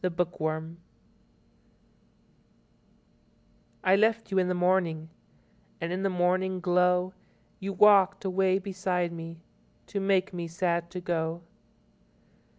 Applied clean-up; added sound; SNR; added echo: none; none; none; none.